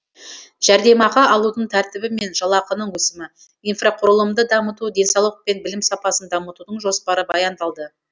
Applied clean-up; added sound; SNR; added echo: none; none; none; none.